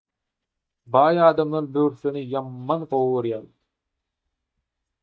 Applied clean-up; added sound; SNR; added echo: neural mask model DeepFilterNet 3.